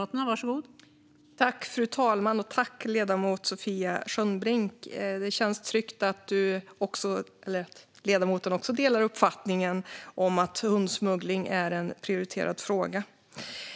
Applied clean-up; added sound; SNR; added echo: none; none; none; none.